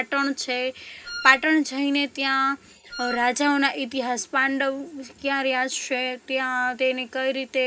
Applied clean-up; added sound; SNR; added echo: none; Wind instrument, woodwind instrument; 11 dB; reverberation time 0.3 s.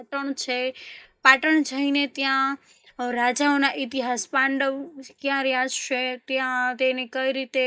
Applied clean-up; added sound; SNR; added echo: neural mask model DeepFilterNet 3.